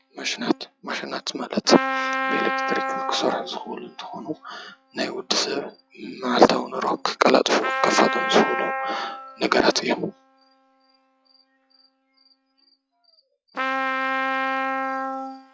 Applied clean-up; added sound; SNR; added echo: classical method log-MMSE.